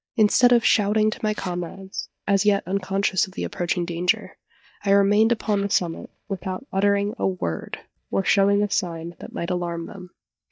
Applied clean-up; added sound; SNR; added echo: neural mask model DeepFilterNet 3.